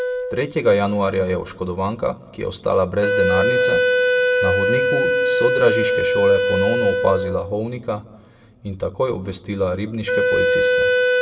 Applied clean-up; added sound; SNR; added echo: none; Wind instrument, woodwind instrument; -2 dB; reverberation time 1.2 s.